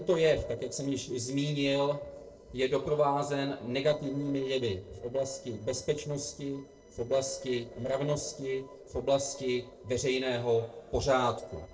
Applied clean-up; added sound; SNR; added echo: neural separator model SepFormer DNS4.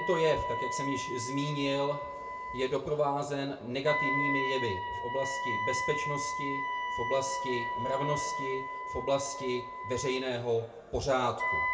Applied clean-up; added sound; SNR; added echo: none; Wind instrument, woodwind instrument; 2 dB; reverberation time 0.3 s.